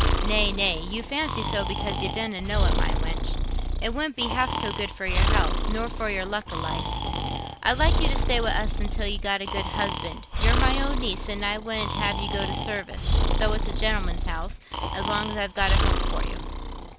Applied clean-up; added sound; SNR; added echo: none; Breathing; -5 dB; none.